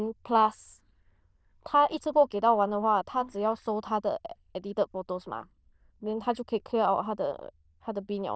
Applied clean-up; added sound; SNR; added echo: neural diffusion model UNIVERSE++.